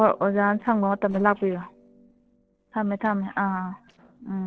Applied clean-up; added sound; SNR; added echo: neural separator model SepFormer DNS4.